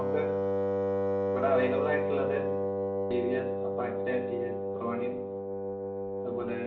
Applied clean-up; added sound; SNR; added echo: none; Wind instrument, woodwind instrument; -4 dB; reverberation time 0.9 s.